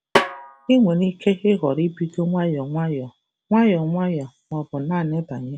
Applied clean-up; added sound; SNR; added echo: none; Snare drum; 5 dB; none.